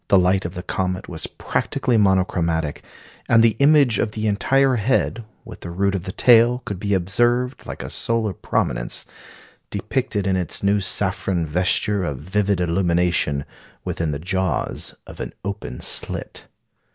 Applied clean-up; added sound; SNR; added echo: none; none; none; none.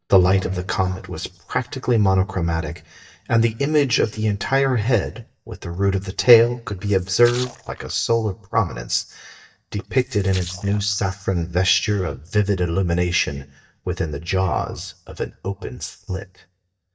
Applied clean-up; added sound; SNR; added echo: neural mask model DeepFilterNet 3.